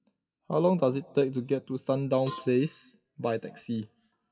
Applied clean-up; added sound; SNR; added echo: classical method WPE with log-MMSE.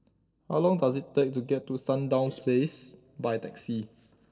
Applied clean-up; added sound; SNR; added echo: neural separator model SepFormer DNS4.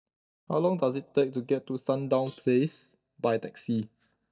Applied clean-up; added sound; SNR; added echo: neural mask model DeepFilterNet 3.